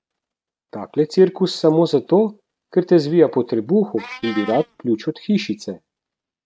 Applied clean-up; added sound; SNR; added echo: neural mask model RNNoise.